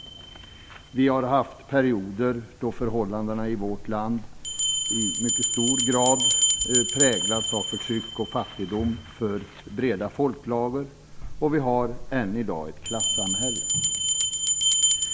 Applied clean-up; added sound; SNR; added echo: none; Bell; 0 dB; none.